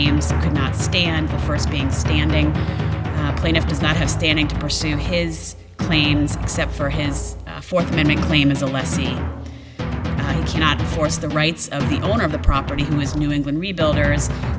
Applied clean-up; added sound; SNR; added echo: none; Drum; 1 dB; none.